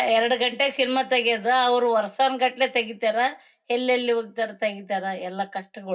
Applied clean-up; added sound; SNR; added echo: none; none; none; reverberation time 0.4 s.